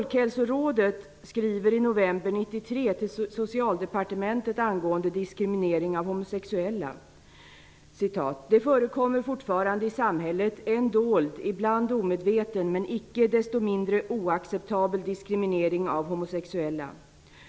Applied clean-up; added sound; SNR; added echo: none; none; none; none.